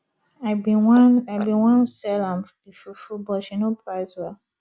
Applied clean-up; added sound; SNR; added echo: none; none; none; none.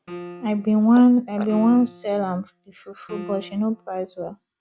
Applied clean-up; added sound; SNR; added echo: none; Piano; 19 dB; none.